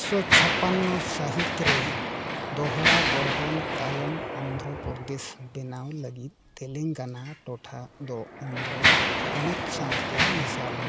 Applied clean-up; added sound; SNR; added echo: none; Mechanisms; -5 dB; none.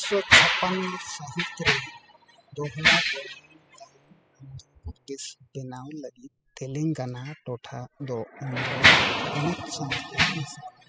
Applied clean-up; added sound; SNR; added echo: classical method spectral subtraction.